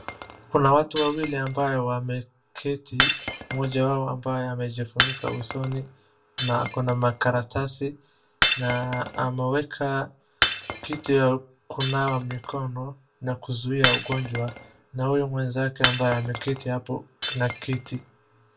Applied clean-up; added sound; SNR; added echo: none; Shatter; 5 dB; reverberation time 0.1 s.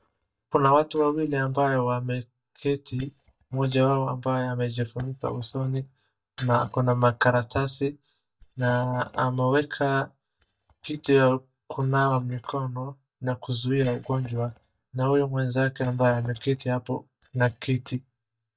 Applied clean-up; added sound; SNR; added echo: neural mask model DeepFilterNet 3.